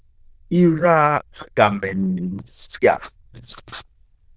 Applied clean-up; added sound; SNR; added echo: neural diffusion model UNIVERSE++.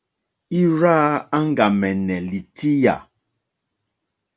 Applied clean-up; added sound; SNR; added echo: none; none; none; none.